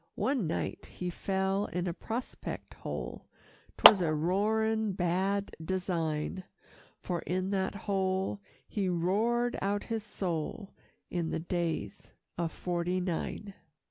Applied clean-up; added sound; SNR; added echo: none; Clapping; -4 dB; none.